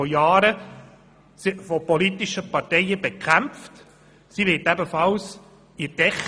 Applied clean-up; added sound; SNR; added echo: none; none; none; none.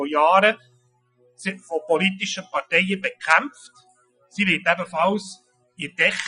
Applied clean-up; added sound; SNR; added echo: classical method Wiener filter.